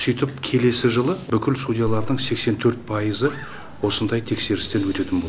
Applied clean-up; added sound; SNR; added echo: none; Zipper (clothing); 10 dB; none.